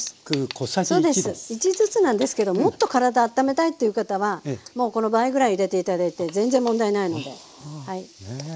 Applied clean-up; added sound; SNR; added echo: neural mask model Resemble Enhance denoiser.